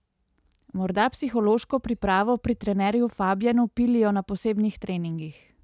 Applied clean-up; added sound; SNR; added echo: none; none; none; none.